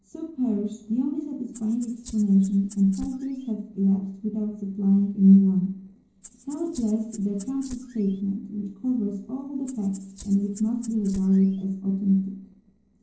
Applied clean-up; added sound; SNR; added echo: neural separator model SepFormer DNS4.